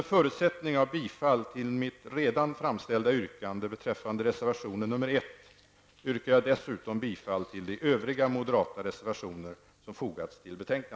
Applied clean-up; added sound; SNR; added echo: none; none; none; none.